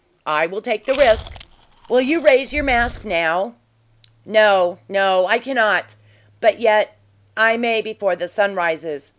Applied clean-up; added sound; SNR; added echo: none; Chewing, mastication; 13 dB; none.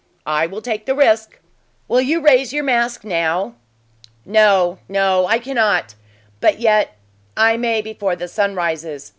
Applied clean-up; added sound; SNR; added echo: none; none; none; none.